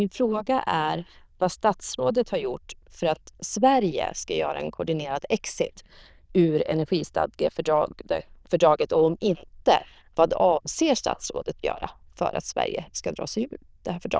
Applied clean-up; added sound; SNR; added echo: neural diffusion model UNIVERSE++.